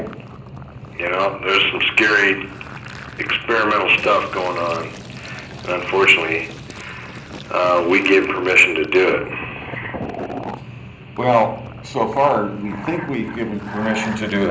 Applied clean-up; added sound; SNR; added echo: none; Fill (with liquid); 17 dB; reverberation time 0.5 s.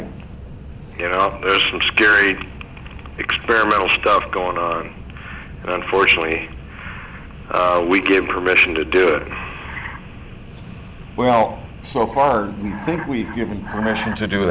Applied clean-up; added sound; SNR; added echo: none; none; none; none.